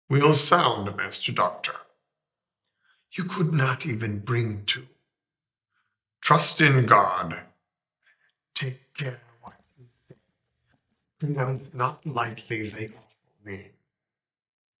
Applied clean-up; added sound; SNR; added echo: neural mask model DeepFilterNet 3.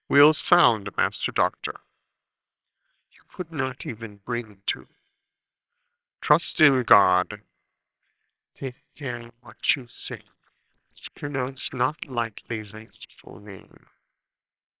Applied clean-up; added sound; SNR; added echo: neural separator model SepFormer WHAMR!.